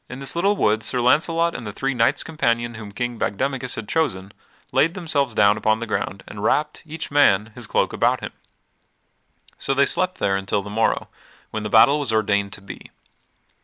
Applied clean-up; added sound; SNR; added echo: none; none; none; none.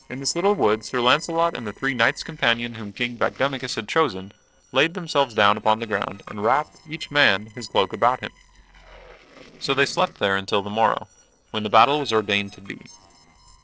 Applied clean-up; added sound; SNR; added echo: neural separator model SepFormer DNS4.